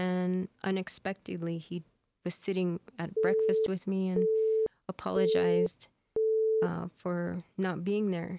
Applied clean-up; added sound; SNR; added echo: none; Telephone; -5 dB; none.